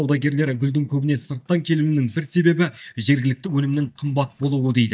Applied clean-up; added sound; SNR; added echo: neural mask model DeepFilterNet 3.